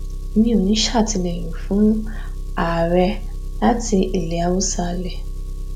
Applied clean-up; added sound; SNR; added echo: none; Engine; 5 dB; none.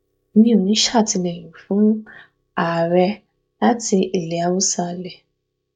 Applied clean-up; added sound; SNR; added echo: neural mask model DeepFilterNet 3.